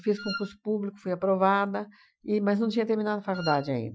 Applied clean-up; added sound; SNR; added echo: classical method Wiener filter.